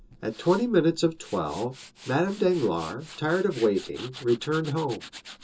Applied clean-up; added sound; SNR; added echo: none; Tools; 19 dB; reverberation time 0.2 s.